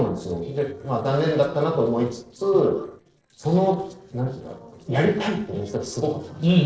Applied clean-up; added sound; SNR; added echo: neural separator model SepFormer DNS4.